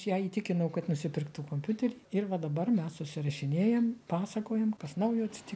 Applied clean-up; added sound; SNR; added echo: none; none; none; none.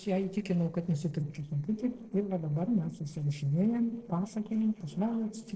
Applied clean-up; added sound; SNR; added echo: neural separator model SepFormer DNS4.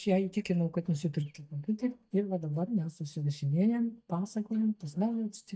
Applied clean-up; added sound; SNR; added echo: neural mask model DeepFilterNet 3.